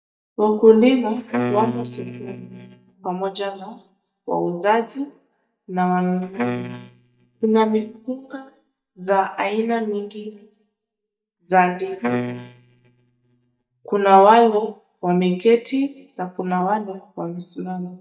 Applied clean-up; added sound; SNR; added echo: neural mask model DeepFilterNet 3.